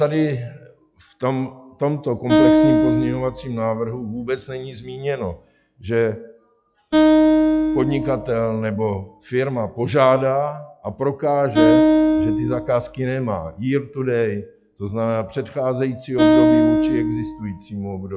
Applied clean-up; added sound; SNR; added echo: classical method log-MMSE.